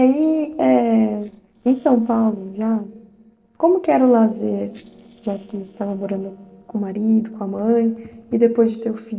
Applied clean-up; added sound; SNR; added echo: neural separator model SepFormer DNS4.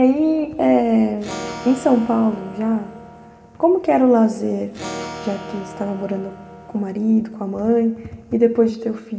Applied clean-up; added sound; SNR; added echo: none; Acoustic guitar / Strum; 15 dB; reverberation time 1.8 s.